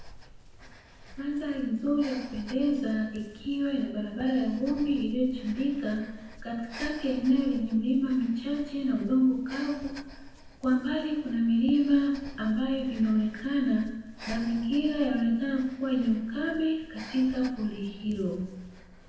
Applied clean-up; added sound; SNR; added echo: none; Breathing; 17 dB; reverberation time 0.9 s.